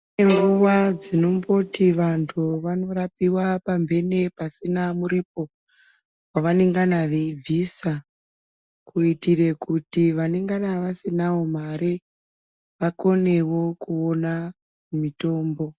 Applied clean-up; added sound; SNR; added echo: none; Bowed string instrument; 7 dB; none.